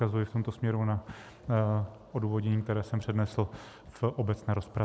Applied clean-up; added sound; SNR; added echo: none; none; none; none.